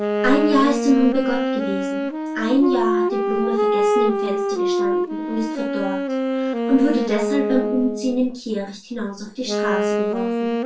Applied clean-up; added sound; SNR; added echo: none; Wind instrument, woodwind instrument; -1 dB; reverberation time 0.2 s.